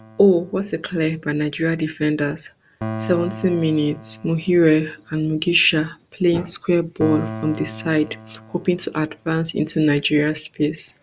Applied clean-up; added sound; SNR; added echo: none; Piano; 15 dB; none.